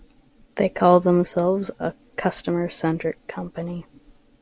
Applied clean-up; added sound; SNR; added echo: none; none; none; none.